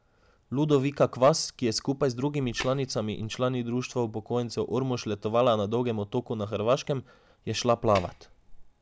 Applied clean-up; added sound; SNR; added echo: none; Tap; 14 dB; none.